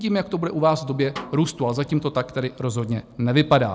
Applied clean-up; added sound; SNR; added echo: none; Snare drum; 19 dB; none.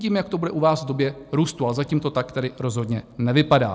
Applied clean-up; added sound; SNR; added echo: none; none; none; none.